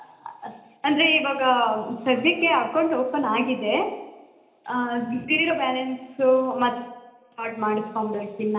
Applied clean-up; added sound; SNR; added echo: none; none; none; reverberation time 0.9 s.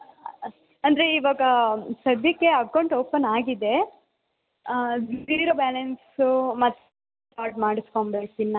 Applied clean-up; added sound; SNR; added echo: none; none; none; none.